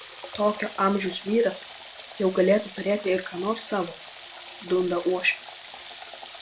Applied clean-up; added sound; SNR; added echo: none; Water tap, faucet / Water; 16 dB; reverberation time 0.3 s.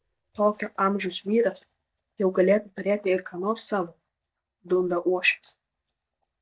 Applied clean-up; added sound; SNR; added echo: neural mask model DeepFilterNet 3.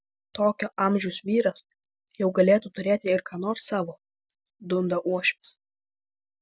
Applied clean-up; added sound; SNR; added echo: none; none; none; none.